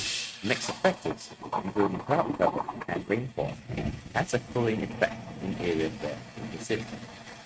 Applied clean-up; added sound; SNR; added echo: neural mask model RNNoise.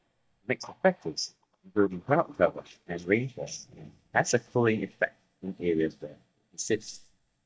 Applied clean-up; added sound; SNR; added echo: neural mask model DeepFilterNet 3.